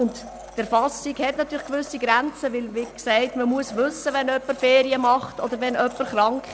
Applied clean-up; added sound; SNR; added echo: none; Domestic sounds, home sounds; 19 dB; none.